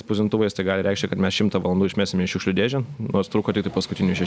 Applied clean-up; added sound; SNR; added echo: none; none; none; none.